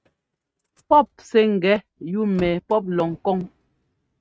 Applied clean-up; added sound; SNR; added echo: neural mask model RNNoise.